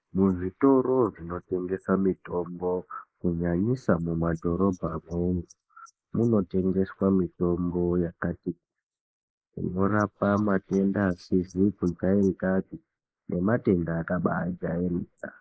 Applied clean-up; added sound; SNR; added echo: neural mask model Resemble Enhance denoiser.